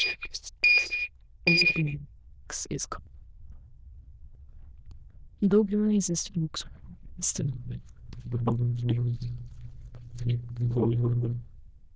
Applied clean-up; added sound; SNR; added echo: neural diffusion model UNIVERSE++.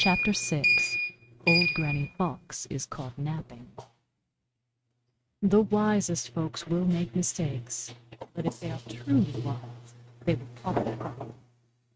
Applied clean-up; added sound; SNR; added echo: neural mask model RNNoise.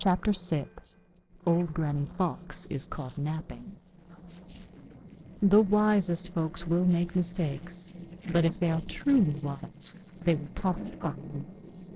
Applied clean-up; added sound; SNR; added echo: neural separator model SepFormer DNS4.